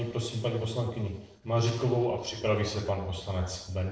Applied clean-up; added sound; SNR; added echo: neural separator model SepFormer DNS4.